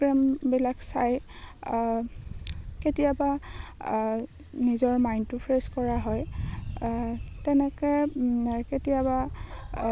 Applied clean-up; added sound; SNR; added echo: none; none; none; none.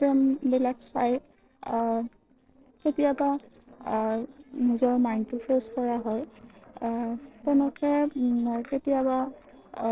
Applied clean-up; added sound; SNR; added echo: neural separator model SepFormer DNS4.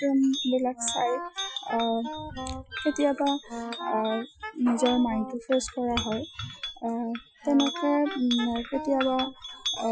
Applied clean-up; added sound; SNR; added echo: classical method Wiener filter.